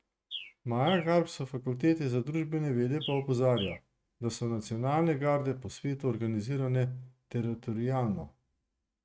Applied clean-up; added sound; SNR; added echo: neural mask model RNNoise.